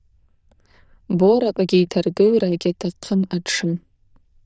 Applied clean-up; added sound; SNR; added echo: neural diffusion model UNIVERSE++.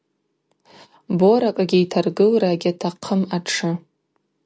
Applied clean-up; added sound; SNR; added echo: none; none; none; none.